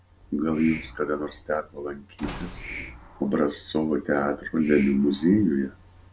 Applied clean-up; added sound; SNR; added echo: none; Slam / Wood + Hiss; 16 dB; none.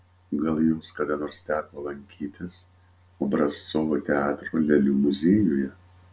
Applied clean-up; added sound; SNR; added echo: none; none; none; none.